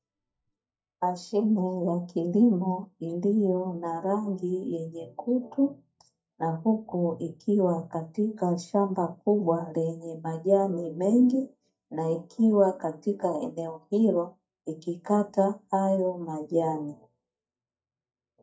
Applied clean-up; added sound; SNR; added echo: neural mask model DeepFilterNet 3.